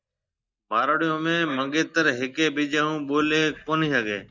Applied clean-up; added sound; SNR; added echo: neural mask model DeepFilterNet 3.